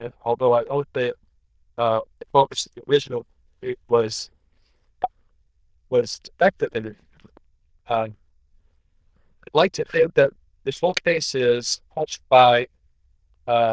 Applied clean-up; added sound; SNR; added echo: neural diffusion model UNIVERSE++.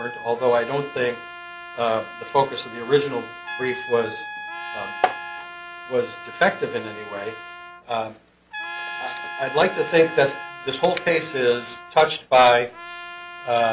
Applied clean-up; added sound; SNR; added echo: none; Trumpet + Trumpet; 12 dB; none.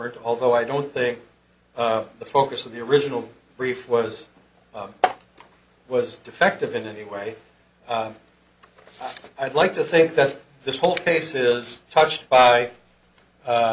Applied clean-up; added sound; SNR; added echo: none; none; none; none.